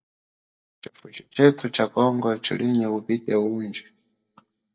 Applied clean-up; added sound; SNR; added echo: neural mask model DeepFilterNet 3.